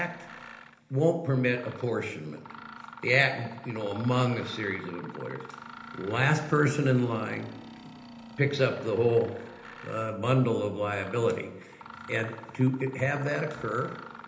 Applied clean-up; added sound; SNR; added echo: none; Mechanisms; 17 dB; reverberation time 1.0 s.